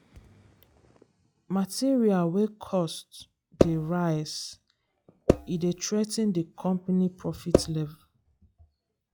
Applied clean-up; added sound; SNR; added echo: classical method log-MMSE.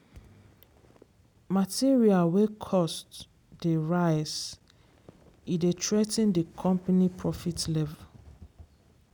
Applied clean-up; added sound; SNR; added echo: none; none; none; none.